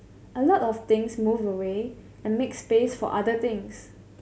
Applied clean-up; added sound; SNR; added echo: none; none; none; none.